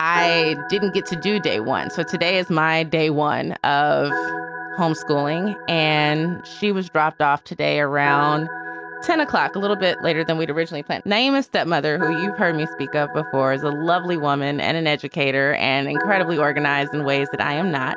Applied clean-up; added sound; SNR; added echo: none; Organ; 11 dB; none.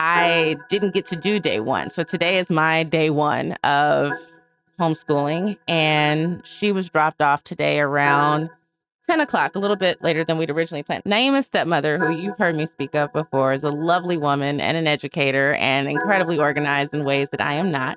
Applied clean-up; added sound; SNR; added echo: neural mask model RNNoise.